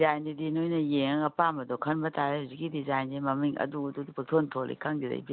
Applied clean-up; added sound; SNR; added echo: none; none; none; none.